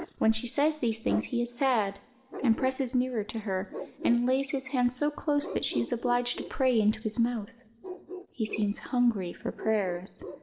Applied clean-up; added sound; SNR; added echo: none; Bark; 15 dB; reverberation time 2.5 s.